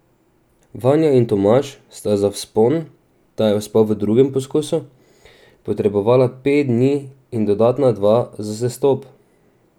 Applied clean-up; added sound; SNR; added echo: none; none; none; none.